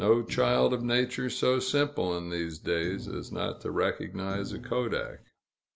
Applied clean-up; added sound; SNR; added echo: none; Thump, thud; 14 dB; none.